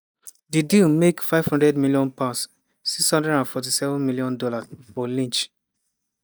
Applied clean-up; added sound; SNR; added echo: neural mask model DeepFilterNet 3.